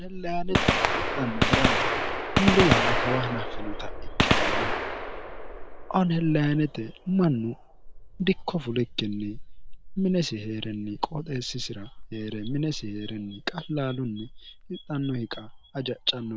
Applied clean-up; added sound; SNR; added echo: none; Gunshot, gunfire; 0 dB; none.